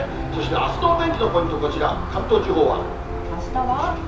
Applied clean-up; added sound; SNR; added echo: none; Aircraft; 6 dB; reverberation time 0.7 s.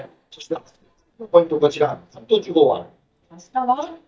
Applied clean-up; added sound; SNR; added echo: neural mask model DeepFilterNet 3.